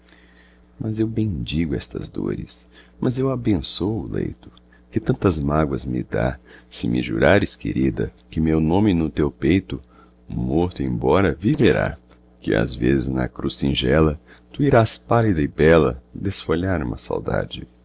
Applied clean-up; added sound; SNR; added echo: neural separator model SepFormer DNS4.